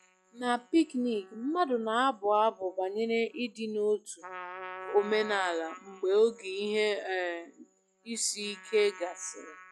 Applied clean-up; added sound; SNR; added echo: classical method log-MMSE.